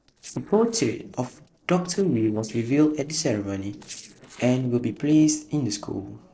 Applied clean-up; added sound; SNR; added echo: neural separator model SepFormer DNS4.